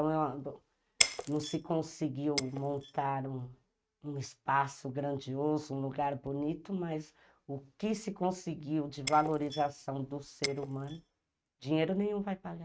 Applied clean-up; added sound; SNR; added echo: neural mask model RNNoise.